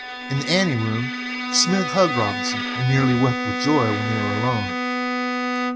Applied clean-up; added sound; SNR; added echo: none; Bowed string instrument; 3 dB; none.